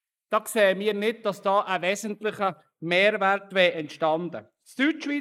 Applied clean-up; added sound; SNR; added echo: neural mask model Resemble Enhance denoiser.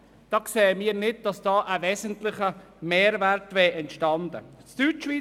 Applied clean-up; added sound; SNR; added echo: none; none; none; none.